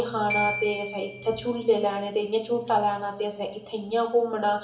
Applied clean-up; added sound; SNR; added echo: none; Glockenspiel; 11 dB; reverberation time 0.8 s.